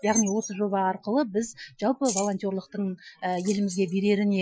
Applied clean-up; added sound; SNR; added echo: classical method Wiener filter.